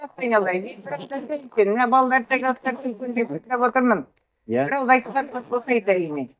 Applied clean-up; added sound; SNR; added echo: neural mask model DeepFilterNet 3.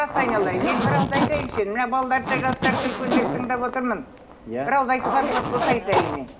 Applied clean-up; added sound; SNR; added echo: none; Zipper (clothing); 1 dB; reverberation time 2.0 s.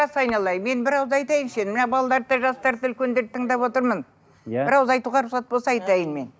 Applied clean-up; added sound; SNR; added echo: none; none; none; none.